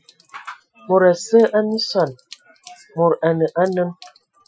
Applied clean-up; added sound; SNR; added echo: classical method Wiener filter.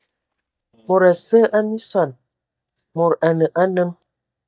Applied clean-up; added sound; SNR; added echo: neural mask model DeepFilterNet 3.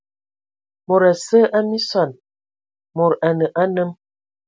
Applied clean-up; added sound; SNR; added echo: none; none; none; none.